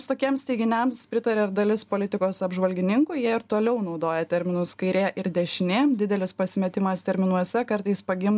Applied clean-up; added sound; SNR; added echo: none; none; none; none.